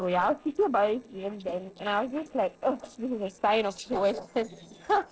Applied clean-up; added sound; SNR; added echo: neural separator model SepFormer DNS4.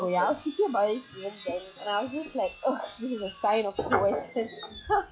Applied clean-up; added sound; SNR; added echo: classical method log-MMSE.